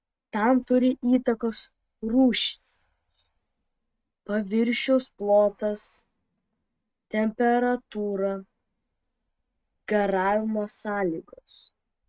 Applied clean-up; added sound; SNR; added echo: neural mask model RNNoise.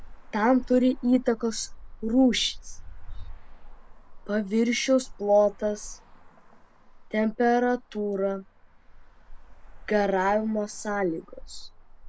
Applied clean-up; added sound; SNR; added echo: none; Traffic noise, roadway noise; 15 dB; none.